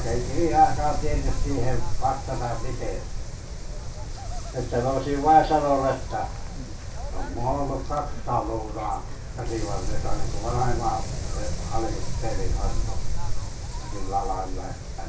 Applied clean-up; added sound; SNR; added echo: none; Wind; -1 dB; reverberation time 0.3 s.